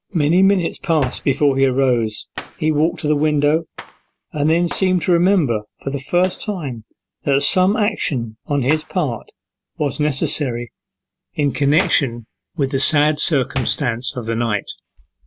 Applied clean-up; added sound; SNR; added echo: none; Hands; 19 dB; none.